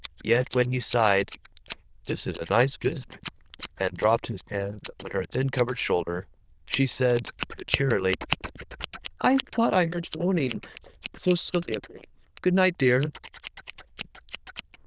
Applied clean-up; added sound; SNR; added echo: neural diffusion model UNIVERSE++.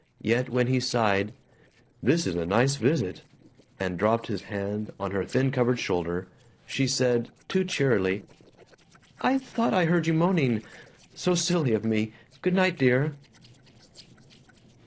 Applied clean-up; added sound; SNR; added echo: neural separator model SepFormer DNS4.